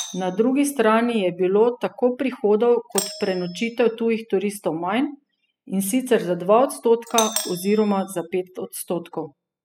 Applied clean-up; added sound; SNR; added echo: classical method spectral subtraction.